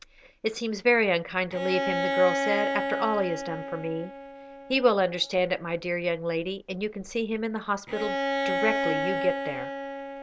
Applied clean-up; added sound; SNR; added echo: none; Bowed string instrument; 4 dB; none.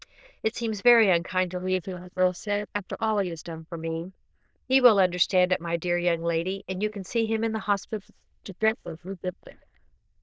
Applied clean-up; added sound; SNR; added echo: neural diffusion model UNIVERSE++.